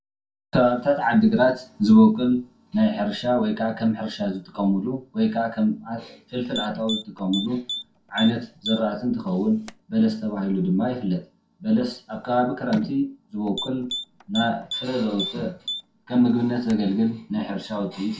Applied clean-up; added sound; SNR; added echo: none; Typing; 12 dB; reverberation time 0.2 s.